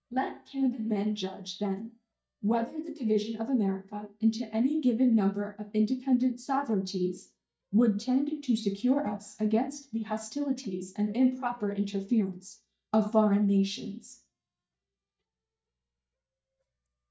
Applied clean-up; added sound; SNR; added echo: neural mask model DeepFilterNet 3.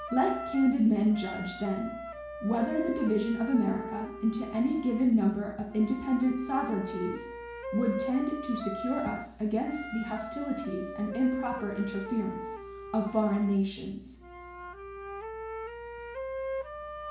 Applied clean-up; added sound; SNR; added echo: none; Wind instrument, woodwind instrument; 10 dB; reverberation time 0.6 s.